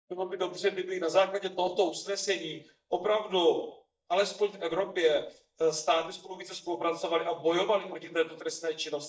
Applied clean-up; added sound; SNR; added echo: neural mask model DeepFilterNet 3.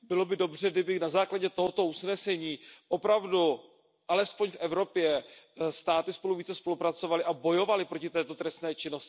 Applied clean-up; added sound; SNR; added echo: none; none; none; none.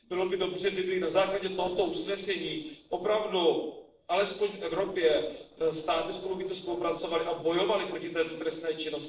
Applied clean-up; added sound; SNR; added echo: neural separator model SepFormer DNS4.